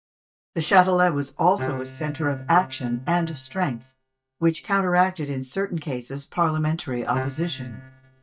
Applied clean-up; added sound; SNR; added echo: neural mask model DeepFilterNet 3.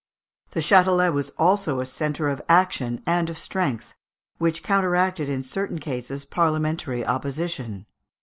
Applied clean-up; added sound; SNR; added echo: none; none; none; none.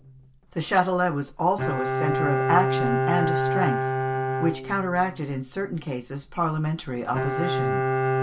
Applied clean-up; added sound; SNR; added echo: none; Bowed string instrument; 0 dB; reverberation time 0.2 s.